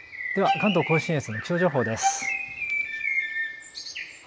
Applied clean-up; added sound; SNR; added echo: none; Bowed string instrument + Bird; 2 dB; none.